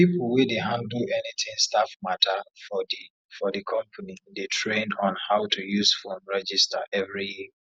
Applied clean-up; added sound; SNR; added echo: none; none; none; none.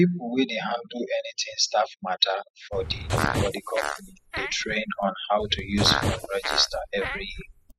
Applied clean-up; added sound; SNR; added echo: classical method spectral subtraction.